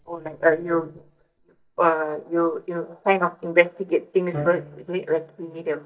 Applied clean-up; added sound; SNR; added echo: neural mask model DeepFilterNet 3.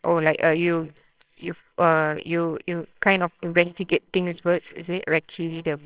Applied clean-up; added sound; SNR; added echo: neural separator model SepFormer WHAMR!.